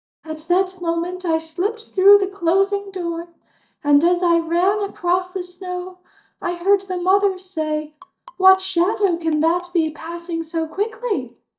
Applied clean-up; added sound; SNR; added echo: neural mask model DeepFilterNet 3.